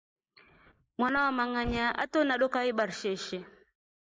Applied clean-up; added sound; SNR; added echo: neural mask model Resemble Enhance denoiser.